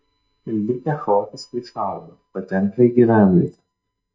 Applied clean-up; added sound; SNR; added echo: neural mask model DeepFilterNet 3.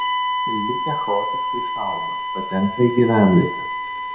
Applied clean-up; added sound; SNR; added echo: none; Bowed string instrument; 3 dB; reverberation time 0.5 s.